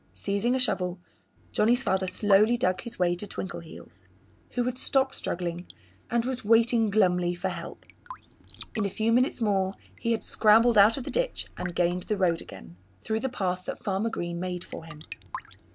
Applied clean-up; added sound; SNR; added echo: none; Engine starting / Car + Raindrop / Drip / Trickle, dribble; 17 dB; none.